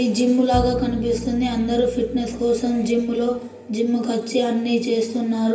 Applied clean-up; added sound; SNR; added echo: none; Bowed string instrument; 12 dB; reverberation time 0.9 s.